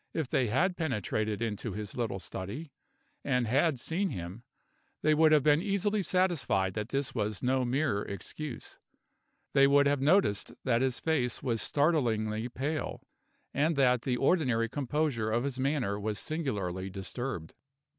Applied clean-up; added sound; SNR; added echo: none; none; none; none.